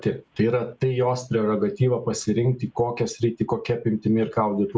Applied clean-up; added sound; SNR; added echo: none; none; none; none.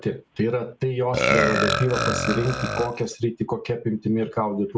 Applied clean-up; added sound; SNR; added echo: none; Burping, eructation; 3 dB; none.